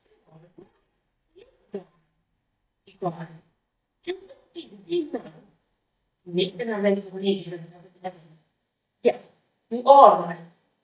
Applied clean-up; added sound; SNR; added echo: neural mask model DeepFilterNet 3.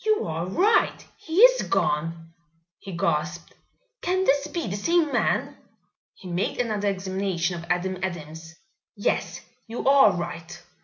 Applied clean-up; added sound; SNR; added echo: none; none; none; none.